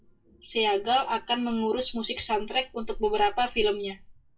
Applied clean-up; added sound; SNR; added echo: classical method WPE with log-MMSE.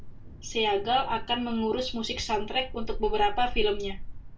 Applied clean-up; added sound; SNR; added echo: none; Thunder; 5 dB; reverberation time 0.1 s.